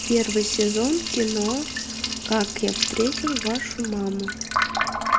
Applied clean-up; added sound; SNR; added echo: none; Liquid; 2 dB; none.